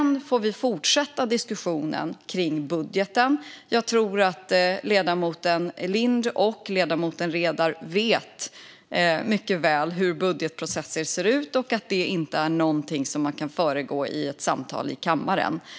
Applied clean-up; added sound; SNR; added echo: none; none; none; none.